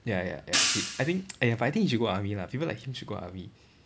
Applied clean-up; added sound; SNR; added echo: none; Hi-hat; 1 dB; none.